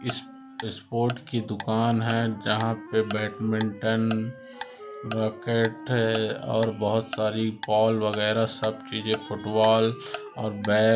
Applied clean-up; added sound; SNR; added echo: none; Tick-tock + Wind instrument, woodwind instrument; 14 dB; none.